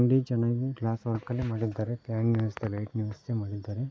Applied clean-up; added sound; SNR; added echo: none; none; none; none.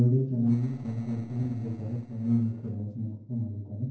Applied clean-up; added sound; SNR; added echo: neural separator model SepFormer DNS4.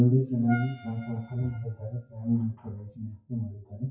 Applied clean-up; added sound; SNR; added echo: classical method WPE with log-MMSE.